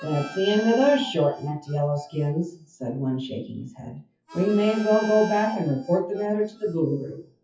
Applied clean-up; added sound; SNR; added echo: classical method WPE with log-MMSE.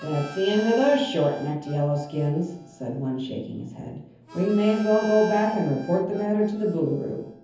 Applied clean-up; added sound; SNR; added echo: none; Harmonica; 18 dB; reverberation time 0.7 s.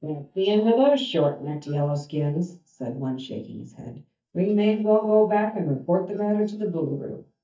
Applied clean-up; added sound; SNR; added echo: neural mask model DeepFilterNet 3.